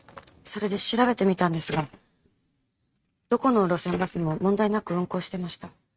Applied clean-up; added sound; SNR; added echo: neural mask model RNNoise.